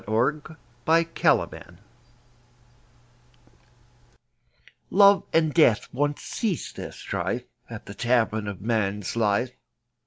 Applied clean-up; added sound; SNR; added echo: none; none; none; none.